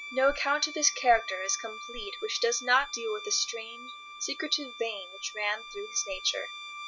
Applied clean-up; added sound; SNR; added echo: none; Bowed string instrument; 12 dB; none.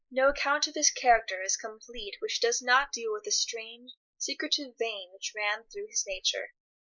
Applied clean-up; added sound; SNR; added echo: neural mask model Resemble Enhance denoiser.